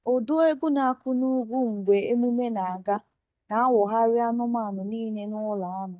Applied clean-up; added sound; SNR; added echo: neural mask model DeepFilterNet 3.